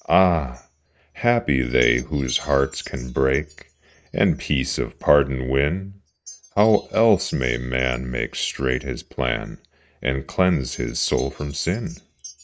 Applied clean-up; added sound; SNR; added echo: neural mask model RNNoise.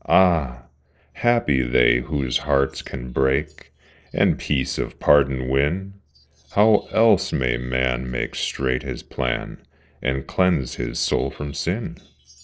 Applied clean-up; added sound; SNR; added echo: neural separator model SepFormer DNS4.